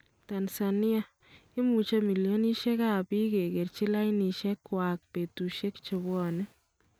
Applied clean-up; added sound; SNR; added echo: none; none; none; none.